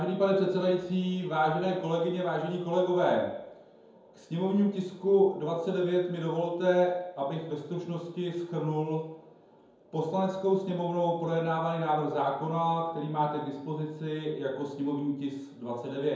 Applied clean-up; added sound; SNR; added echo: none; none; none; reverberation time 0.9 s.